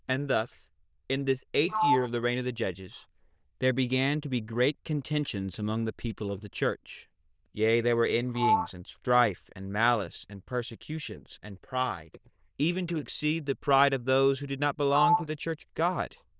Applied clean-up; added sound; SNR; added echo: neural diffusion model UNIVERSE++.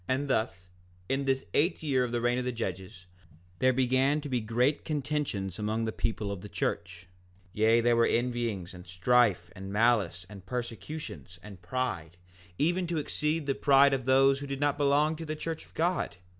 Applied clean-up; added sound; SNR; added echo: none; none; none; none.